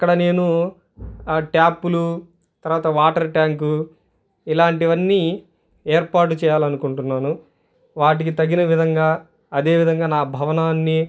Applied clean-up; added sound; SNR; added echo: none; none; none; none.